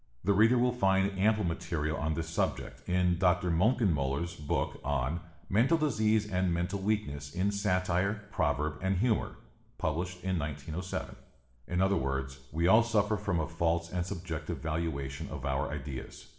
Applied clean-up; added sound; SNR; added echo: none; none; none; reverberation time 0.7 s.